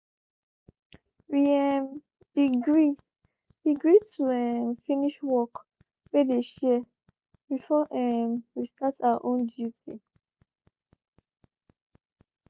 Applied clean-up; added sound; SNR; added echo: none; none; none; none.